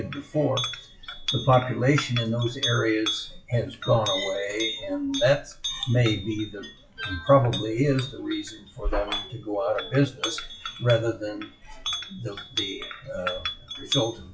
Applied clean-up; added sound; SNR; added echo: classical method WPE with log-MMSE.